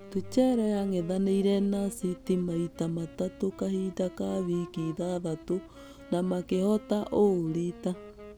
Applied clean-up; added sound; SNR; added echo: none; Wind instrument, woodwind instrument; 19 dB; none.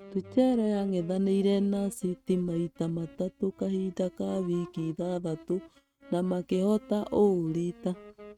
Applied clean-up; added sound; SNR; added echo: neural mask model RNNoise.